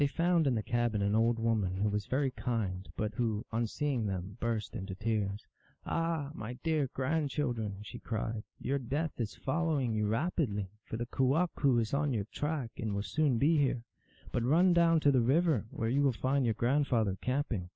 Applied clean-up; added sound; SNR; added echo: none; none; none; none.